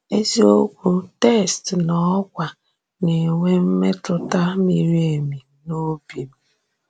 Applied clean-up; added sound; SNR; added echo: none; none; none; none.